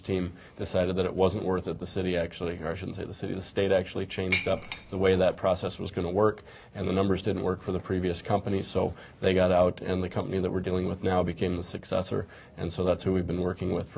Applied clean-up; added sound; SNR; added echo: none; Dishes, pots, and pans; 7 dB; none.